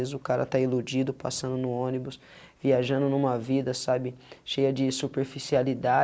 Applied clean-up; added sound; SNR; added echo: none; none; none; none.